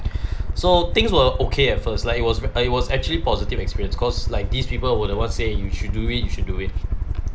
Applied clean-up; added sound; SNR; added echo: none; Aircraft; -1 dB; none.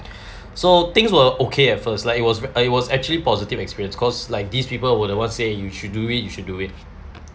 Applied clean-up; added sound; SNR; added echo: none; none; none; none.